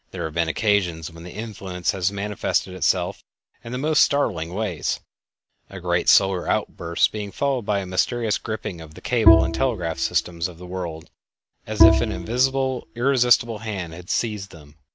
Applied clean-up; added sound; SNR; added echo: none; Bowed string instrument; -3 dB; none.